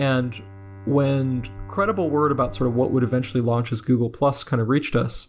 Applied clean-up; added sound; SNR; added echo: none; Bowed string instrument; 19 dB; none.